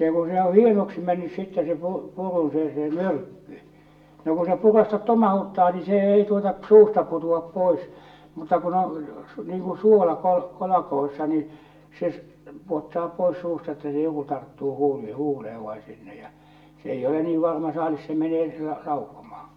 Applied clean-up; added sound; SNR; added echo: none; none; none; reverberation time 0.6 s.